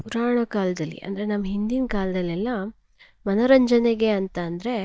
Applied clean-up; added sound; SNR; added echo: neural mask model DeepFilterNet 3.